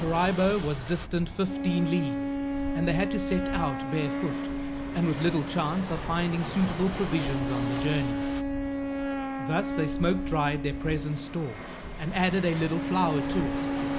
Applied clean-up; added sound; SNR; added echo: none; Fixed-wing aircraft, airplane + Wind instrument, woodwind instrument; 2 dB; none.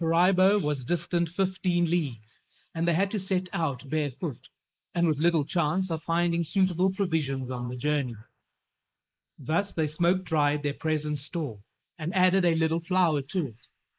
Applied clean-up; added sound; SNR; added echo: neural mask model Resemble Enhance denoiser.